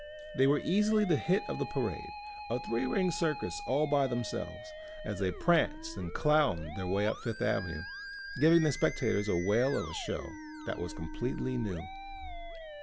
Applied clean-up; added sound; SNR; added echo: none; Musical instrument; 12 dB; none.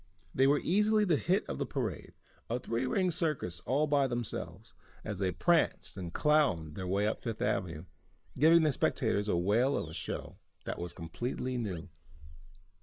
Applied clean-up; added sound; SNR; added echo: neural mask model Resemble Enhance denoiser.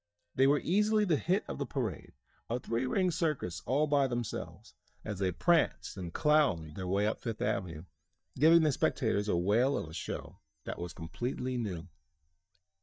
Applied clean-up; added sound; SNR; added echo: neural mask model DeepFilterNet 3.